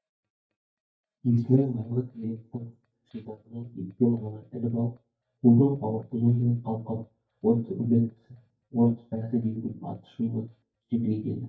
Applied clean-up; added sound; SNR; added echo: neural mask model DeepFilterNet 3.